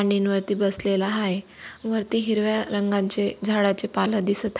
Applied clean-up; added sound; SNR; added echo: none; none; none; none.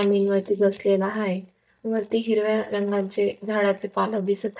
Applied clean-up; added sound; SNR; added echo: neural mask model DeepFilterNet 3.